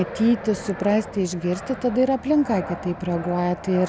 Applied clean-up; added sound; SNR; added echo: none; Fixed-wing aircraft, airplane; 13 dB; none.